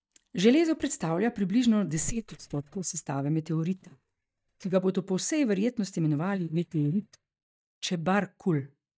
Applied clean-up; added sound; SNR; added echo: neural mask model DeepFilterNet 3.